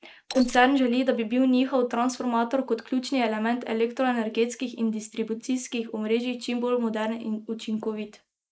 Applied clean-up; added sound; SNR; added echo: neural mask model Resemble Enhance denoiser.